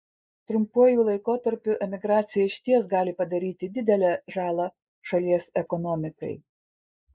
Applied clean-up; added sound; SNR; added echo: neural mask model Resemble Enhance denoiser.